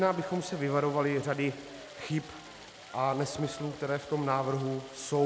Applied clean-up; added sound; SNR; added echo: none; Stream + Cheering; 16 dB; none.